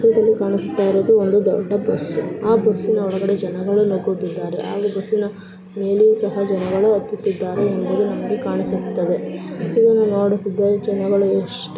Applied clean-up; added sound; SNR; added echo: none; Bass guitar; 17 dB; none.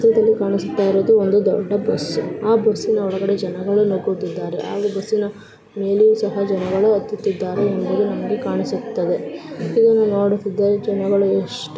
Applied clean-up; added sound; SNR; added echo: none; none; none; none.